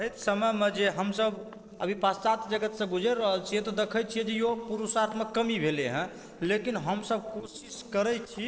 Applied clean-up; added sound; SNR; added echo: neural separator model SepFormer DNS4.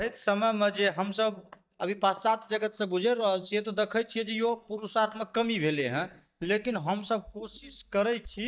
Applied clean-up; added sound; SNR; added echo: neural mask model DeepFilterNet 3.